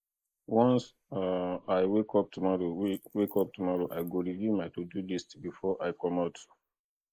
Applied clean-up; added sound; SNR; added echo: neural mask model Resemble Enhance denoiser.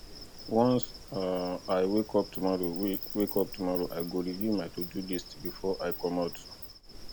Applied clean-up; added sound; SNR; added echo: none; Insect; 10 dB; none.